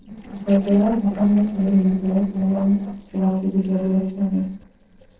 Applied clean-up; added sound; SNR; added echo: neural separator model SepFormer DNS4.